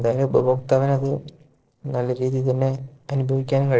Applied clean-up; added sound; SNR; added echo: neural separator model SepFormer DNS4.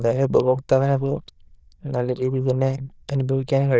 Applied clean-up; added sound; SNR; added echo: neural diffusion model UNIVERSE++.